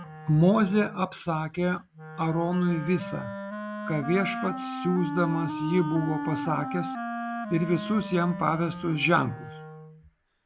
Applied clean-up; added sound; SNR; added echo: none; Wind instrument, woodwind instrument; 8 dB; none.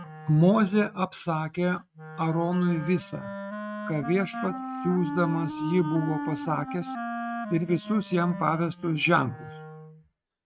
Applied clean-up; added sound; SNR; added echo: neural mask model RNNoise.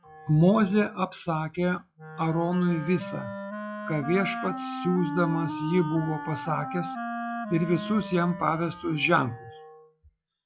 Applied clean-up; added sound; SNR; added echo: classical method log-MMSE.